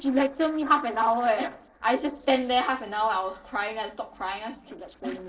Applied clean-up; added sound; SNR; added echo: neural separator model SepFormer DNS4.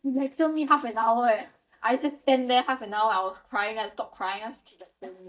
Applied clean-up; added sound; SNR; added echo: neural mask model DeepFilterNet 3.